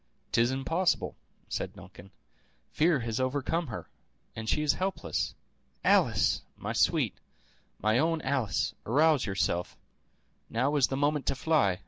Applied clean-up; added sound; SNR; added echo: none; none; none; none.